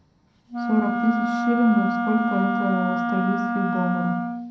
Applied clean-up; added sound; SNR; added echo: none; Wind instrument, woodwind instrument; 0 dB; reverberation time 0.5 s.